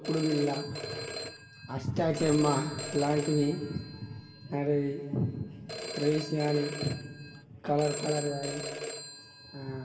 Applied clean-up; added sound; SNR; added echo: none; Telephone; 9 dB; reverberation time 2.4 s.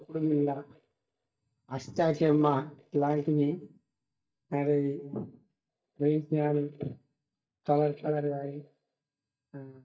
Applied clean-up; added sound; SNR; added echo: neural mask model DeepFilterNet 3.